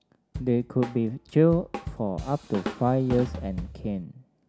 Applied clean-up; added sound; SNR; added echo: none; Drum / Drum kit; 10 dB; none.